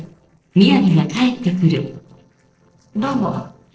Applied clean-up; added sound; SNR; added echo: neural separator model SepFormer DNS4.